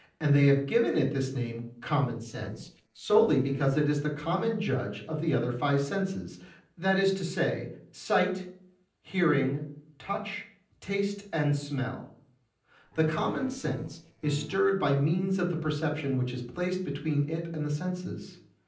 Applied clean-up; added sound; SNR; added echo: neural separator model SepFormer DNS4.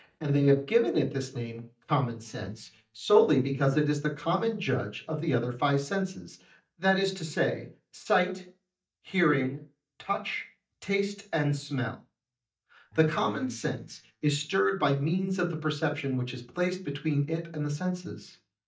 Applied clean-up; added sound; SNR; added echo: neural mask model DeepFilterNet 3.